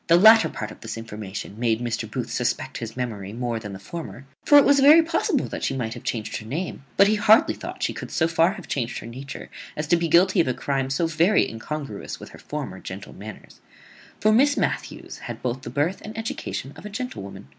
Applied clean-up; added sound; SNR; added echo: none; none; none; none.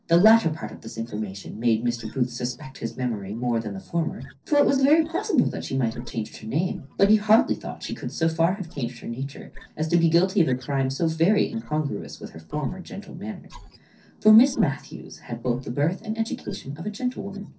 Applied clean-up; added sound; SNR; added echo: neural separator model SepFormer DNS4.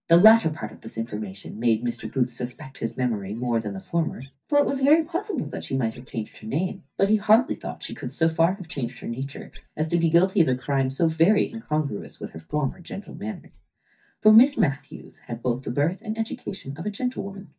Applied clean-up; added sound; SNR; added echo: neural mask model DeepFilterNet 3.